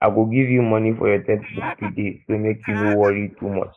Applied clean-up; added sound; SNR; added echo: neural mask model Resemble Enhance denoiser.